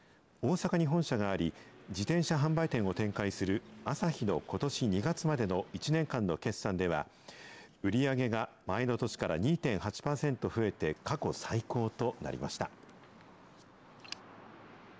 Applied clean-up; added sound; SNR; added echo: none; none; none; none.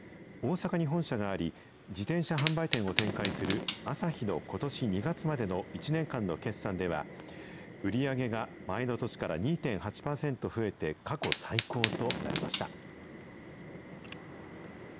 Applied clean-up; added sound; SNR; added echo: none; Fire; 4 dB; none.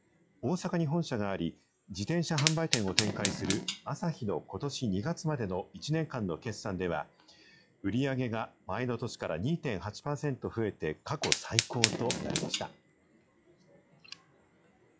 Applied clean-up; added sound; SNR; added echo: classical method log-MMSE.